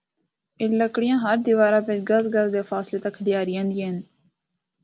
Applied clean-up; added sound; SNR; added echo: none; none; none; none.